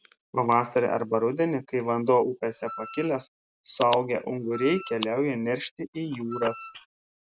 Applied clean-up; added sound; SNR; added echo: none; Wind instrument, woodwind instrument; 14 dB; none.